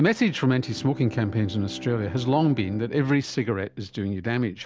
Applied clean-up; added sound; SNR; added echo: none; Bowed string instrument; 17 dB; none.